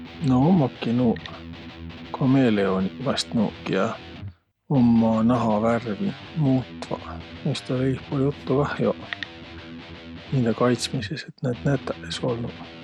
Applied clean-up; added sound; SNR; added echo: none; Electric guitar; 15 dB; none.